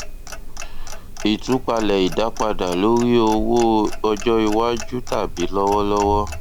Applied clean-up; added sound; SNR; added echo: none; Clock; 7 dB; none.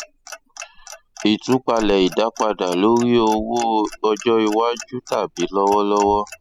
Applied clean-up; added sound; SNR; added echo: classical method spectral subtraction.